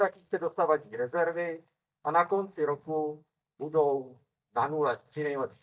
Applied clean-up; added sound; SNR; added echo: neural mask model DeepFilterNet 3.